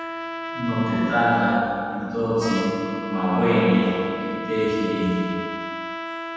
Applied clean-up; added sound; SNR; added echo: none; Trumpet; 9 dB; reverberation time 2.1 s.